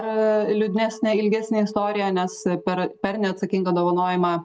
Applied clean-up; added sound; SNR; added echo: none; Chink, clink; 18 dB; none.